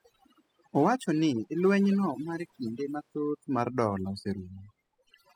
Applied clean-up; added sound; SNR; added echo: classical method spectral subtraction.